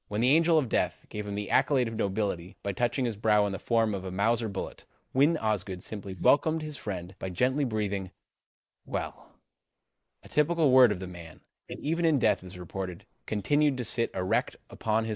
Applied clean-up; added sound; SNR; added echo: neural mask model Resemble Enhance denoiser.